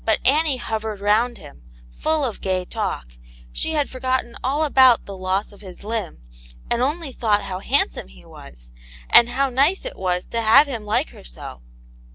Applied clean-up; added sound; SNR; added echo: none; none; none; none.